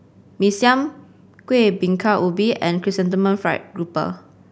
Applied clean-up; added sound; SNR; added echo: none; none; none; none.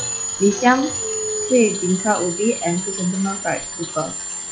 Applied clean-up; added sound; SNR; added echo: classical method log-MMSE.